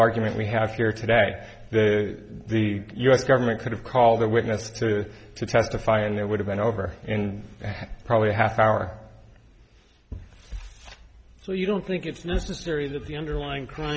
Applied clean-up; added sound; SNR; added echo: none; none; none; none.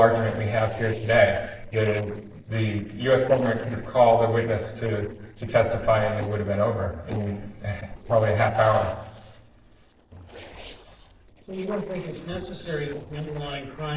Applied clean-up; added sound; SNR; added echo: neural separator model SepFormer DNS4.